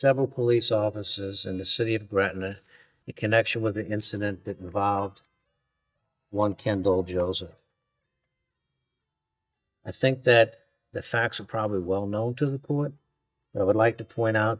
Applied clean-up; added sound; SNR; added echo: neural mask model DeepFilterNet 3.